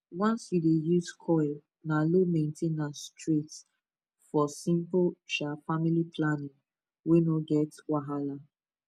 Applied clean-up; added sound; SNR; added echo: none; none; none; none.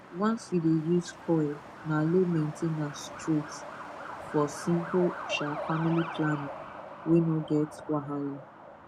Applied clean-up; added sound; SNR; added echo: none; Truck; 11 dB; none.